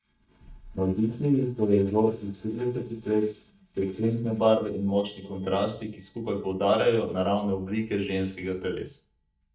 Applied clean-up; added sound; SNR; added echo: neural mask model DeepFilterNet 3.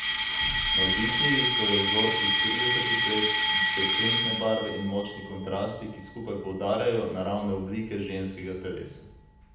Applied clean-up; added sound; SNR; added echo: none; Alarm; -3 dB; reverberation time 0.8 s.